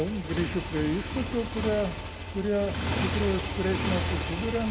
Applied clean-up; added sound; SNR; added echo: none; Motorcycle; 2 dB; none.